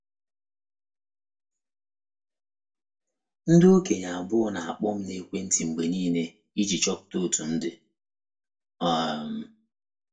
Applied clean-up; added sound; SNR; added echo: none; none; none; reverberation time 0.2 s.